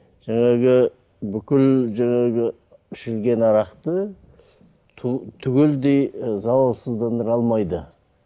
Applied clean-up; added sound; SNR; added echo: none; none; none; none.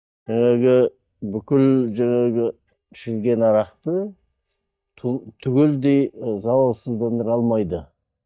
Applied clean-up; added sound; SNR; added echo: neural mask model DeepFilterNet 3.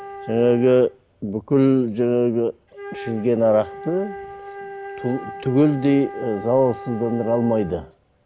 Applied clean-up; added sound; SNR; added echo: none; Wind instrument, woodwind instrument; 16 dB; none.